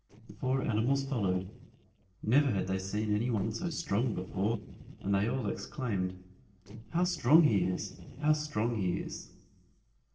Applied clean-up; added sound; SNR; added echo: neural separator model SepFormer DNS4.